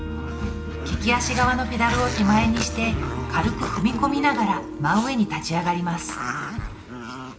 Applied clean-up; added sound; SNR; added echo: none; Growling; 9 dB; reverberation time 1.6 s.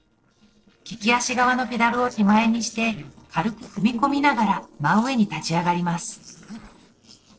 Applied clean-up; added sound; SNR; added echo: neural separator model SepFormer DNS4.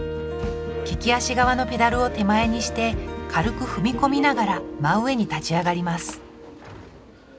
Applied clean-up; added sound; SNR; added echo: none; none; none; none.